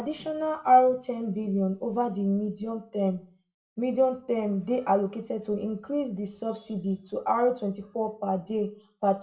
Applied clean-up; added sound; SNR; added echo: none; none; none; reverberation time 0.3 s.